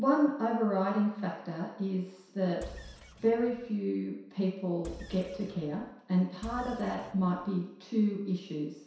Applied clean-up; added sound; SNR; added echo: none; Engine; 16 dB; reverberation time 0.7 s.